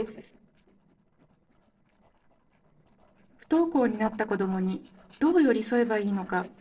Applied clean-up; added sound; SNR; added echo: neural separator model SepFormer DNS4.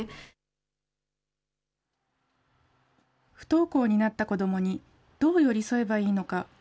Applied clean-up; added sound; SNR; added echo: none; none; none; none.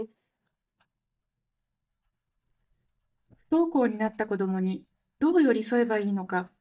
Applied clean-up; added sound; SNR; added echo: neural mask model DeepFilterNet 3.